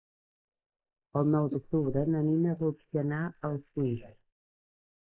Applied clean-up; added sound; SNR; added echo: neural mask model Resemble Enhance denoiser.